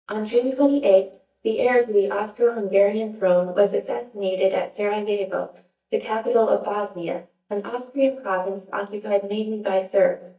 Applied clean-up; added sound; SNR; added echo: neural mask model DeepFilterNet 3.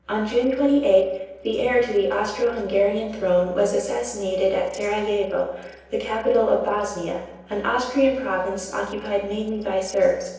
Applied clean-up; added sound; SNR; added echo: neural separator model SepFormer DNS4.